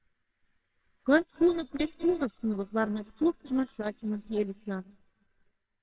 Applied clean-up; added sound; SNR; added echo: neural separator model SepFormer WHAMR!.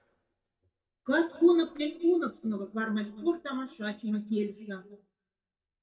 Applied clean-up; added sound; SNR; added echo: neural mask model DeepFilterNet 3.